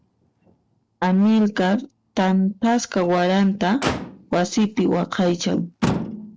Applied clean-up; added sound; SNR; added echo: none; Motor vehicle (road); 11 dB; none.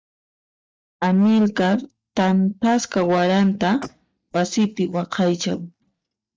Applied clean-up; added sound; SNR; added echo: neural mask model DeepFilterNet 3.